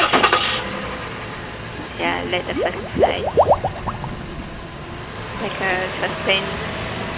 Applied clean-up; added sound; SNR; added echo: none; Water / Liquid + Engine starting; -5 dB; none.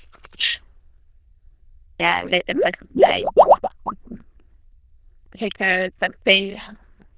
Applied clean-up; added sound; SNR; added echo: neural diffusion model UNIVERSE++.